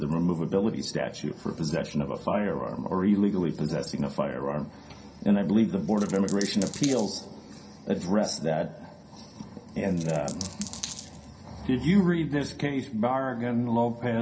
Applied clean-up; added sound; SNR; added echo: none; Coin (dropping); 13 dB; reverberation time 0.3 s.